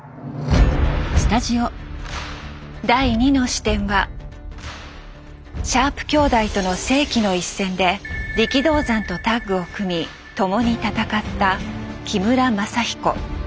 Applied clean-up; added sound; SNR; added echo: none; none; none; none.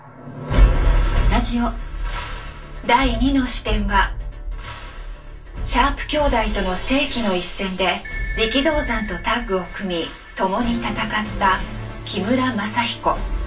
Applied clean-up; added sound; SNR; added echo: none; none; none; reverberation time 0.2 s.